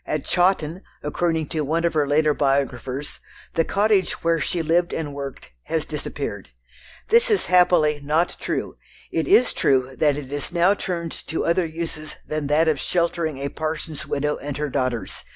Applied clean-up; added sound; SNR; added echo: none; none; none; none.